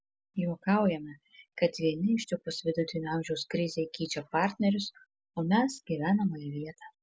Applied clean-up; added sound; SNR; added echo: none; none; none; none.